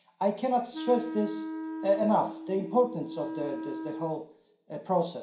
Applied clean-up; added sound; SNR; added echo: none; Wind instrument, woodwind instrument; 8 dB; reverberation time 0.5 s.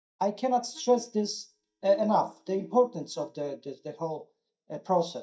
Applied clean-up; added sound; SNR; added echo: neural mask model DeepFilterNet 3.